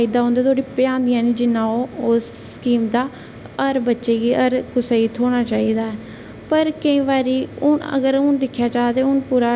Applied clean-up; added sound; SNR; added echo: none; none; none; none.